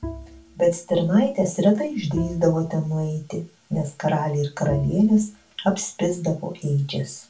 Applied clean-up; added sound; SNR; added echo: none; Bowed string instrument; 18 dB; reverberation time 0.2 s.